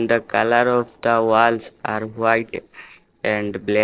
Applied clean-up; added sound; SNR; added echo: neural separator model SepFormer DNS4.